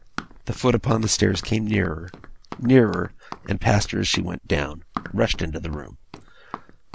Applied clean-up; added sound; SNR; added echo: none; Run; 16 dB; none.